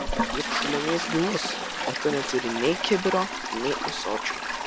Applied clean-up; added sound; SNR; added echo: none; Toilet flush; 2 dB; none.